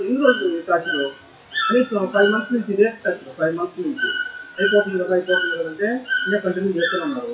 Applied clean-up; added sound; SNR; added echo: classical method WPE with log-MMSE.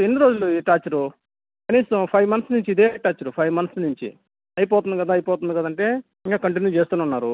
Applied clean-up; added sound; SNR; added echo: none; none; none; none.